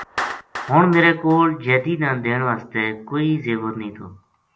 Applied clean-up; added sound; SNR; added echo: none; Clapping; 15 dB; none.